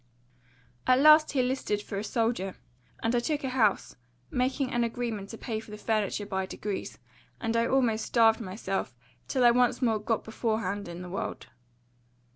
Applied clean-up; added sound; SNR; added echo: none; none; none; none.